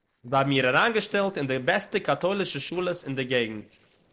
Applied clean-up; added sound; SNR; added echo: neural separator model SepFormer DNS4.